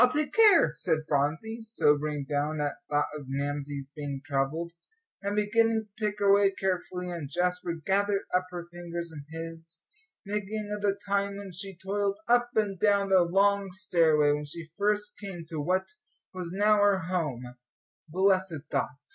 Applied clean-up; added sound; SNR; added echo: none; none; none; none.